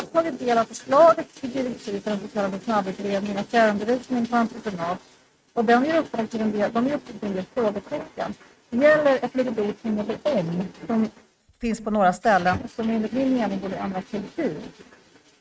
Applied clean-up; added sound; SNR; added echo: neural mask model RNNoise.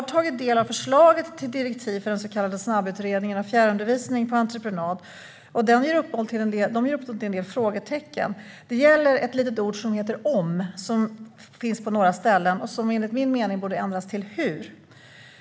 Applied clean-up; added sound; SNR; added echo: none; none; none; none.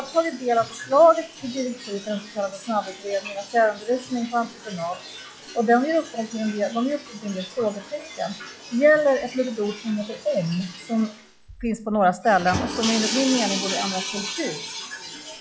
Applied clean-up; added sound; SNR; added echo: classical method log-MMSE.